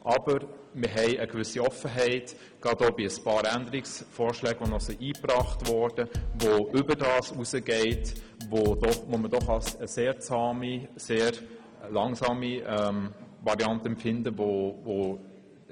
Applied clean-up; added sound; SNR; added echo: none; Drum kit; 5 dB; none.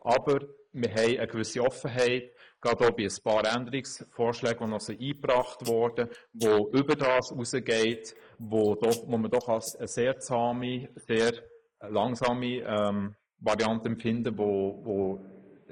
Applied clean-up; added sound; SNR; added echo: neural mask model Resemble Enhance denoiser.